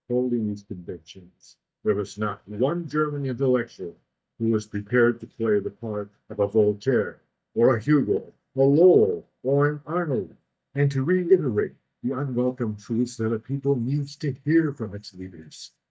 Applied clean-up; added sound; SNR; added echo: neural mask model DeepFilterNet 3.